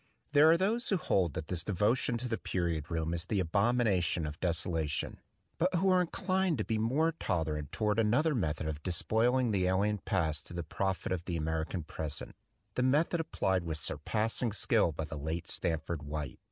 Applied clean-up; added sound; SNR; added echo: none; none; none; none.